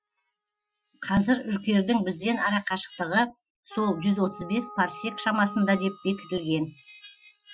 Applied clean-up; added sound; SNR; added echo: classical method Wiener filter.